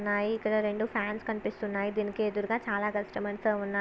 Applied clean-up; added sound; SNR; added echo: none; none; none; none.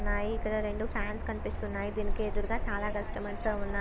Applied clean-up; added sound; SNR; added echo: none; Bird; -2 dB; none.